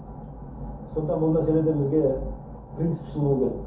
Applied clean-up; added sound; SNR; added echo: none; none; none; reverberation time 0.5 s.